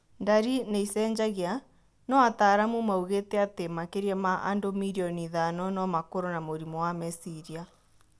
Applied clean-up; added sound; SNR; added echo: none; none; none; none.